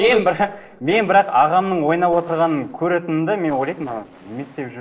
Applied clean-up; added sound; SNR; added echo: neural separator model SepFormer DNS4.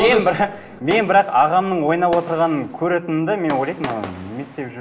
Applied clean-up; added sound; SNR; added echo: none; Fireworks; 17 dB; reverberation time 1.8 s.